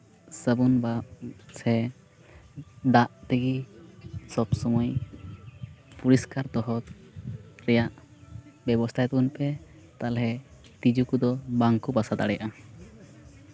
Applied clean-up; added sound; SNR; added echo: none; none; none; none.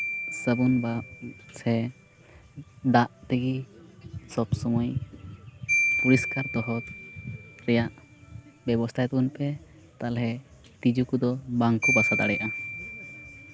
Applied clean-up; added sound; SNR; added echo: none; Marimba, xylophone; 6 dB; none.